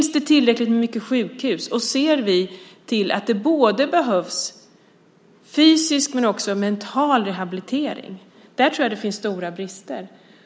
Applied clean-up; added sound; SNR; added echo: none; none; none; none.